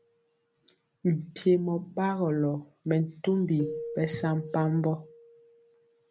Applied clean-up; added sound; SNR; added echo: none; Keyboard (musical); 15 dB; none.